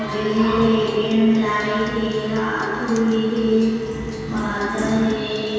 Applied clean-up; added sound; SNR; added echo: none; Acoustic guitar; 19 dB; reverberation time 2.1 s.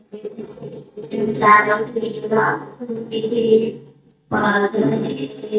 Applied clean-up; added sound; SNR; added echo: neural mask model DeepFilterNet 3.